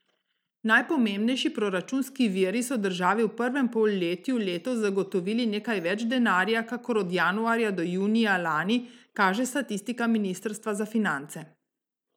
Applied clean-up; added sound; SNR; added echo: none; none; none; none.